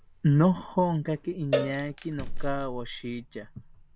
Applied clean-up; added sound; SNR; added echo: none; Cowbell + Fire; 6 dB; none.